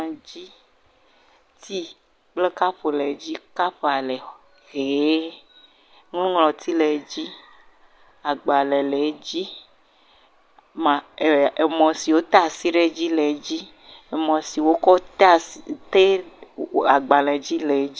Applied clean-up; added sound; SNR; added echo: none; none; none; none.